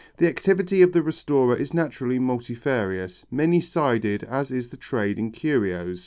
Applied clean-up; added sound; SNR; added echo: none; none; none; none.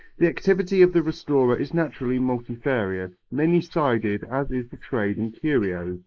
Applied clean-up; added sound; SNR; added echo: neural mask model Resemble Enhance denoiser.